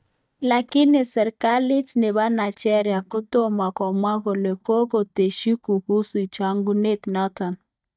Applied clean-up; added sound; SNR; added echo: neural mask model DeepFilterNet 3.